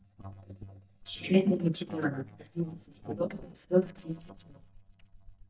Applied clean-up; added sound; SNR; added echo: neural mask model DeepFilterNet 3.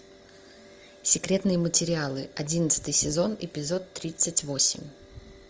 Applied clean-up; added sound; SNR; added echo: none; none; none; none.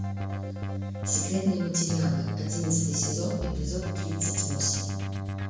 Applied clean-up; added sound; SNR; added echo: none; Keyboard (musical); 2 dB; reverberation time 1.0 s.